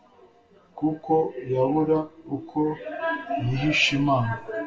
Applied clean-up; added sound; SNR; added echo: none; none; none; reverberation time 0.2 s.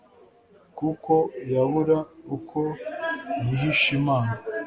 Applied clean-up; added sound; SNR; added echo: none; none; none; none.